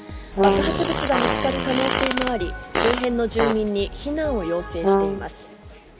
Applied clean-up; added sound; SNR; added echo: none; Brass instrument + Fart; -1 dB; none.